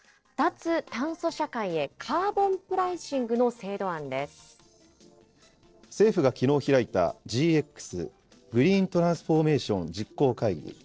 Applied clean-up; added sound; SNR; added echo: neural separator model SepFormer DNS4.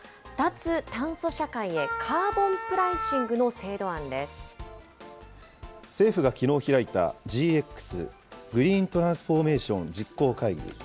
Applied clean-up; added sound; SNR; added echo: none; Wind instrument, woodwind instrument; 5 dB; none.